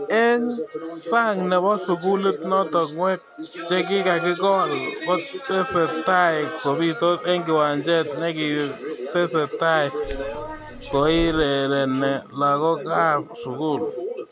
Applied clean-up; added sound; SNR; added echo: none; Keys jangling; 13 dB; none.